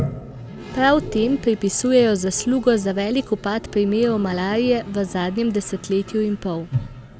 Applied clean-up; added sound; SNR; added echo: none; Toilet flush; 12 dB; none.